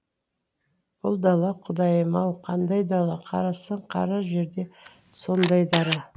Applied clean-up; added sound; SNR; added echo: none; Camera; 5 dB; none.